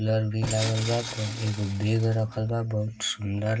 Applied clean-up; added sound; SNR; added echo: none; Tools; 10 dB; reverberation time 0.4 s.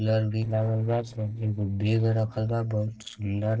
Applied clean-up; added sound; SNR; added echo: neural separator model SepFormer DNS4.